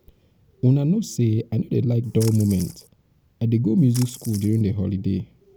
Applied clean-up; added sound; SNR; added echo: none; Splash, splatter; 17 dB; none.